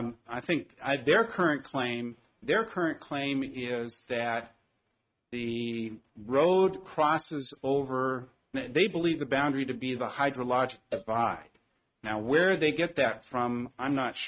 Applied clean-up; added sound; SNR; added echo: neural mask model RNNoise.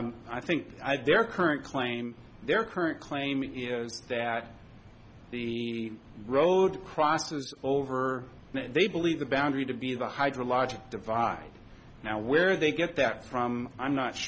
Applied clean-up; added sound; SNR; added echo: none; none; none; none.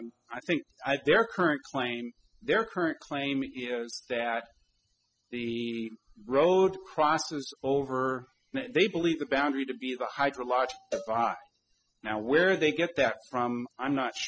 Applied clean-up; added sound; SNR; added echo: classical method spectral subtraction.